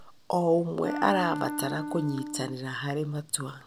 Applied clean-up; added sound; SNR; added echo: none; Wind instrument, woodwind instrument; 6 dB; none.